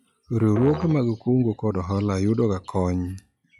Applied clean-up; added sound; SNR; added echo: classical method log-MMSE.